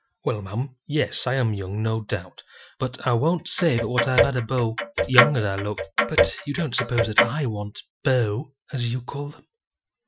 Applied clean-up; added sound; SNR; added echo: classical method Wiener filter.